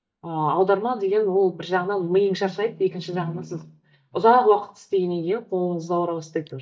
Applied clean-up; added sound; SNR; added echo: neural mask model DeepFilterNet 3.